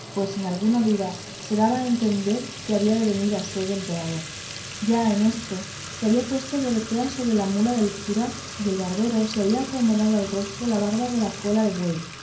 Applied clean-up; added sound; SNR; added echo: none; Fill (with liquid) / Trickle, dribble / Sink (filling or washing); 12 dB; reverberation time 0.5 s.